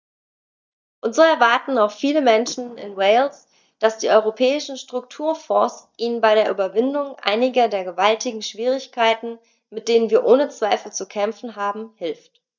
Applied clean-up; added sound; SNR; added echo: neural mask model DeepFilterNet 3.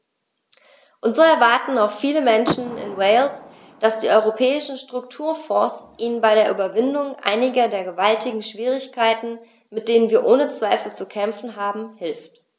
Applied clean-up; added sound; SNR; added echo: none; Door / Car; 13 dB; none.